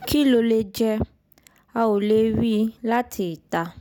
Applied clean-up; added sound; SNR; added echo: none; none; none; none.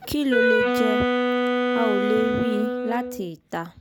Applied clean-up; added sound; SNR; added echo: none; Wind instrument, woodwind instrument; -3 dB; none.